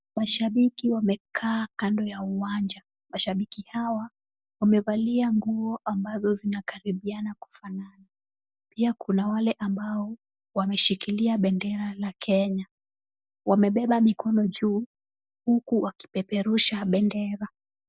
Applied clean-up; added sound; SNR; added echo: none; none; none; none.